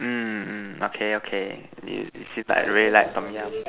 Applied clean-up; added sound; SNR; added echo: none; none; none; none.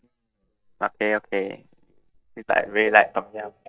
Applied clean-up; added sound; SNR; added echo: neural mask model DeepFilterNet 3.